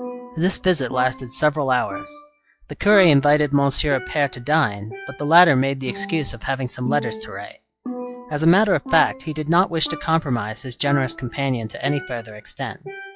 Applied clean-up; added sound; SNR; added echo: classical method log-MMSE.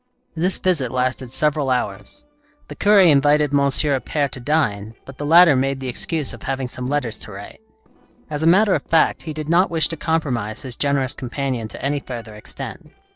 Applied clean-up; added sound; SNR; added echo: neural separator model SepFormer DNS4.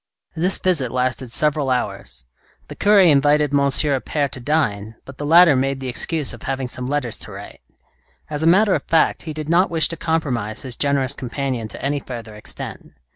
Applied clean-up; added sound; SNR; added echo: none; none; none; none.